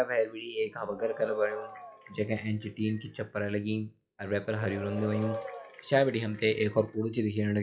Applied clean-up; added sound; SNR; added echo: classical method log-MMSE.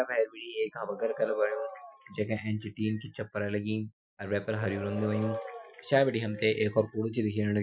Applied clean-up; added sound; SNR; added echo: classical method Wiener filter.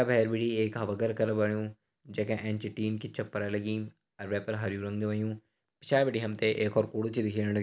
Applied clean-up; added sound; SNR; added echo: none; none; none; none.